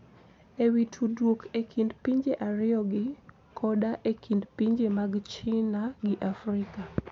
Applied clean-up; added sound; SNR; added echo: none; none; none; none.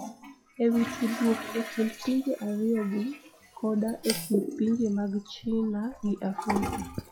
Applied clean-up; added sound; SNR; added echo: classical method log-MMSE.